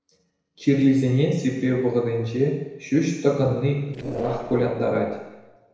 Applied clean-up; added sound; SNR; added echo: neural separator model SepFormer DNS4.